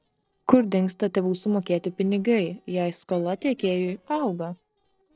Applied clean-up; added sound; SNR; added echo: neural separator model SepFormer DNS4.